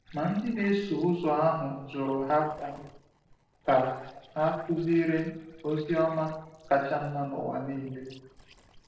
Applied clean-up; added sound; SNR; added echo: neural separator model SepFormer DNS4.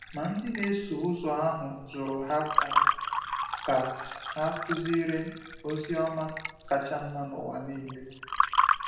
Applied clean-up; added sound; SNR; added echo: none; Fill (with liquid) / Water; 0 dB; reverberation time 0.8 s.